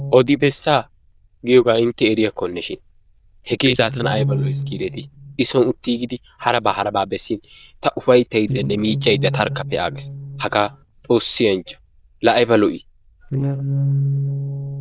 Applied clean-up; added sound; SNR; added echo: neural diffusion model UNIVERSE++.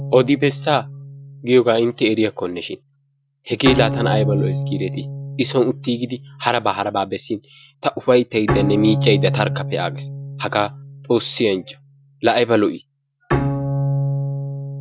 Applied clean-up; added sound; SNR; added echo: none; Bowed string instrument; 5 dB; none.